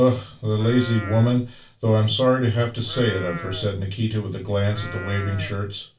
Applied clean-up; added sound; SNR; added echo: none; Livestock, farm animals, working animals; 16 dB; reverberation time 0.2 s.